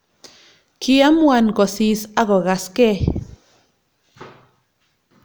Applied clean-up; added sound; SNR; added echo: none; none; none; none.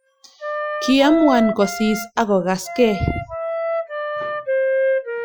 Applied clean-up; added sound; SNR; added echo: classical method Wiener filter.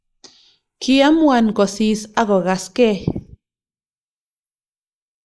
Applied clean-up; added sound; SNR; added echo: neural mask model Resemble Enhance denoiser.